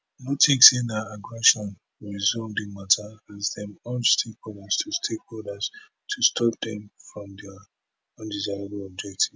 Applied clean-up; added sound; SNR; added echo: none; none; none; none.